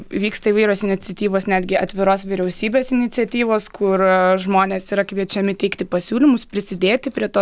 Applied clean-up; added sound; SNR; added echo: none; none; none; none.